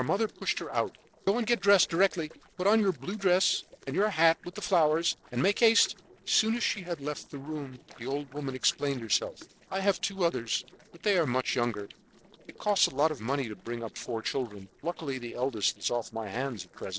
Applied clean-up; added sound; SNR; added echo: neural separator model SepFormer DNS4.